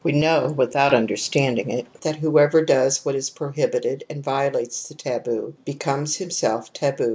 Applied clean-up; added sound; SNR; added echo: none; none; none; none.